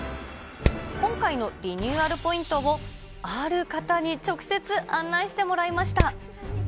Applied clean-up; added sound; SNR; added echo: none; Hammer; -3 dB; none.